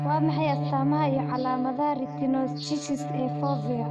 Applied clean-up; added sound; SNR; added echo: neural mask model RNNoise.